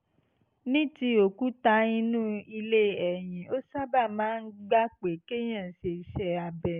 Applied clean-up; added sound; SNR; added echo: none; none; none; none.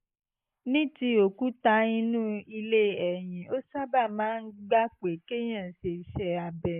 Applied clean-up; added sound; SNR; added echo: neural mask model Resemble Enhance denoiser.